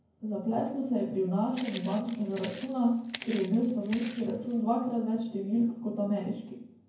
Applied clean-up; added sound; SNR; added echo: none; Walk, footsteps; 13 dB; reverberation time 0.9 s.